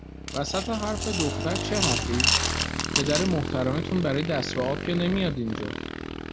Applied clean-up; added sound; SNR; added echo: none; Motorcycle / Engine + Coin (dropping) / Glass; 0 dB; none.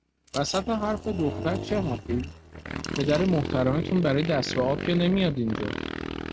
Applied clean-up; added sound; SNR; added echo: neural mask model RNNoise.